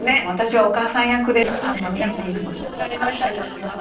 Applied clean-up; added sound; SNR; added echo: neural separator model SepFormer DNS4.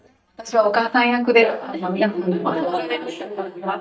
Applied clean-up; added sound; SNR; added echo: neural mask model DeepFilterNet 3.